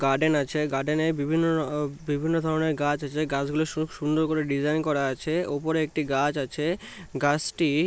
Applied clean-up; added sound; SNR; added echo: none; none; none; none.